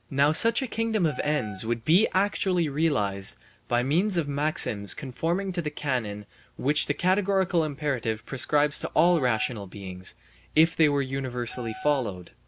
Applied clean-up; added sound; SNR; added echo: none; Wind instrument, woodwind instrument; 17 dB; none.